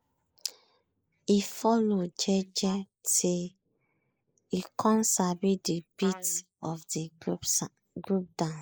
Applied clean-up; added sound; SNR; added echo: neural mask model Resemble Enhance denoiser.